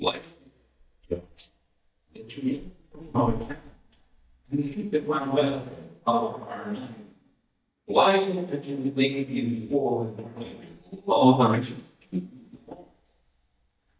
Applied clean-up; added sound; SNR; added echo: neural mask model DeepFilterNet 3.